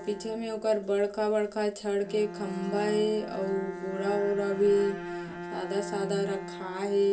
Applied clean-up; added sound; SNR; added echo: none; Bowed string instrument; 10 dB; reverberation time 0.3 s.